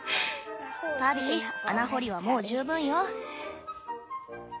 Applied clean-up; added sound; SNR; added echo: none; none; none; none.